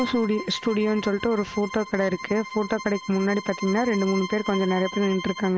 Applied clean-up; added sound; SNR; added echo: none; Bowed string instrument; 12 dB; none.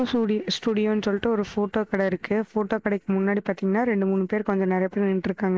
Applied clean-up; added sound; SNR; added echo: none; none; none; none.